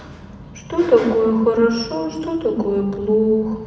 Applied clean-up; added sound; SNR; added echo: none; none; none; reverberation time 1.2 s.